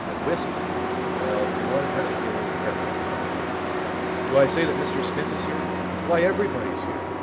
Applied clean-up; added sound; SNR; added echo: none; Truck; -2 dB; none.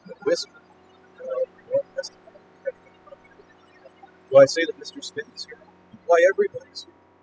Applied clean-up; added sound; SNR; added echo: classical method spectral subtraction.